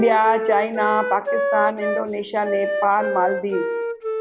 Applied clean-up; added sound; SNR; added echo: none; Wind instrument, woodwind instrument; 3 dB; none.